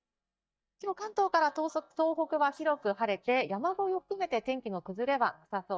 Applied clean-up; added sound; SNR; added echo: neural mask model DeepFilterNet 3.